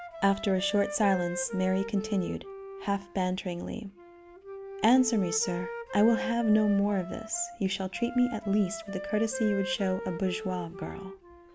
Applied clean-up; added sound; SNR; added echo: none; Wind instrument, woodwind instrument; 11 dB; none.